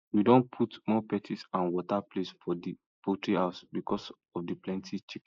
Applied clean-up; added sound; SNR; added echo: neural mask model Resemble Enhance denoiser.